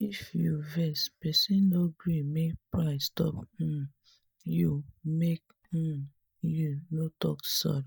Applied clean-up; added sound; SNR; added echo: neural mask model DeepFilterNet 3.